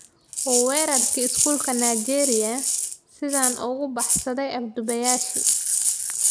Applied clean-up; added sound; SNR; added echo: none; Rattle (instrument); -4 dB; none.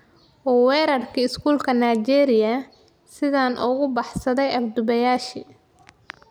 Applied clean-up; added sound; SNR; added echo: none; none; none; none.